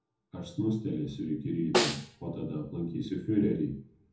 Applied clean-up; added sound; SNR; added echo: none; Snare drum; 0 dB; reverberation time 1.0 s.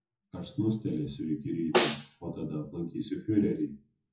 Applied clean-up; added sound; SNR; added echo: classical method WPE with log-MMSE.